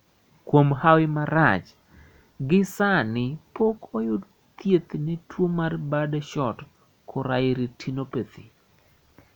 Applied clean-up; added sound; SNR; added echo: none; none; none; none.